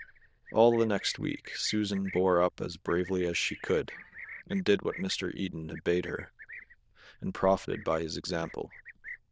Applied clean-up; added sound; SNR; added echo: neural diffusion model UNIVERSE++.